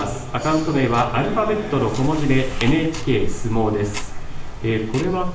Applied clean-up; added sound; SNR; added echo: none; Tick-tock; 5 dB; reverberation time 0.6 s.